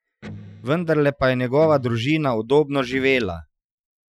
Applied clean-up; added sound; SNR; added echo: classical method Wiener filter.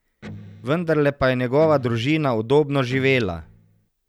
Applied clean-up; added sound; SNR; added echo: none; Electric guitar; 20 dB; none.